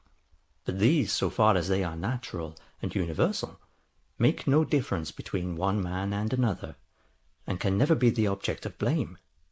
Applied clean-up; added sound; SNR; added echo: neural mask model Resemble Enhance denoiser.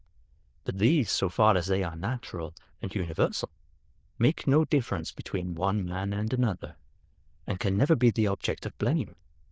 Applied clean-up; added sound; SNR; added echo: neural diffusion model UNIVERSE++.